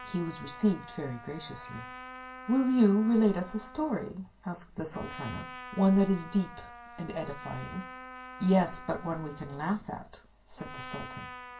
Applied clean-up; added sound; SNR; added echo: none; Trumpet; 15 dB; reverberation time 0.2 s.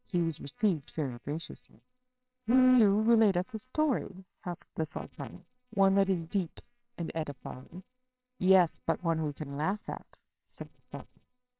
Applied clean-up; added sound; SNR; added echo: neural separator model SepFormer WHAMR!.